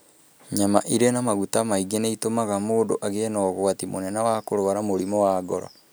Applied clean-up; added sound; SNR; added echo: none; none; none; none.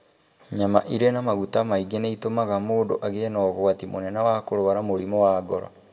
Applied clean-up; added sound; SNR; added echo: none; none; none; reverberation time 1.0 s.